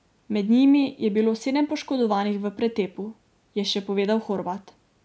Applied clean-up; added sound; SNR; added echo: none; none; none; none.